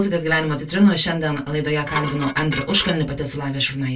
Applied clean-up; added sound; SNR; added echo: none; Dishes, pots, and pans; 11 dB; reverberation time 0.2 s.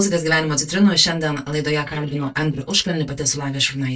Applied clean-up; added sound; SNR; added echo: neural mask model DeepFilterNet 3.